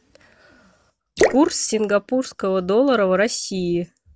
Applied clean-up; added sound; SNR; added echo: none; Drip / Splash, splatter; 5 dB; none.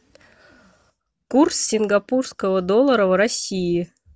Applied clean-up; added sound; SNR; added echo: none; none; none; none.